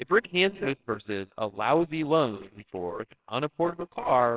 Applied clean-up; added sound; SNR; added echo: neural separator model SepFormer WHAMR!.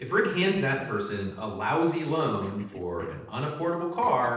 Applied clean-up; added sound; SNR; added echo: neural separator model SepFormer DNS4.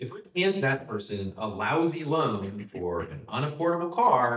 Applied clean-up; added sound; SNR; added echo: neural mask model DeepFilterNet 3.